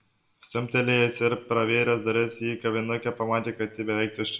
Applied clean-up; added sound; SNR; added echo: none; none; none; reverberation time 0.5 s.